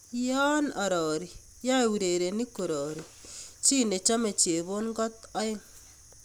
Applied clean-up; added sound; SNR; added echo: none; none; none; none.